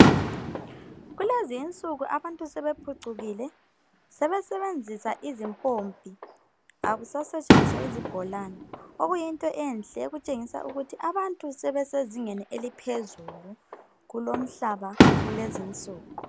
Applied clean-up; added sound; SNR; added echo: none; Fireworks; -4 dB; none.